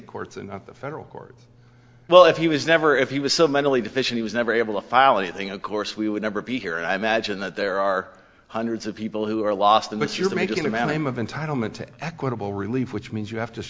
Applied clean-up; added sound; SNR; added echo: none; none; none; none.